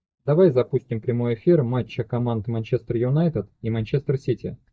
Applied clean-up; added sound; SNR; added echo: neural mask model DeepFilterNet 3.